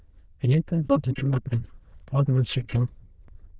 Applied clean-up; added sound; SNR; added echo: neural diffusion model UNIVERSE++.